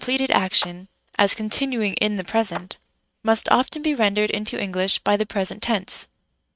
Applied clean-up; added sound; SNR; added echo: neural mask model RNNoise.